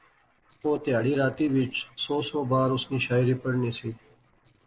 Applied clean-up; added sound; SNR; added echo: neural separator model SepFormer DNS4.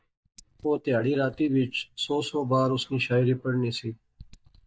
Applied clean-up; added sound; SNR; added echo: neural mask model DeepFilterNet 3.